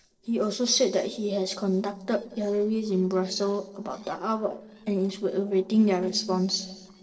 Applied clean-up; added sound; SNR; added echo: neural separator model SepFormer DNS4.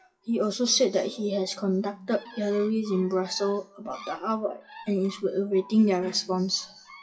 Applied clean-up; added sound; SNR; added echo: classical method WPE with log-MMSE.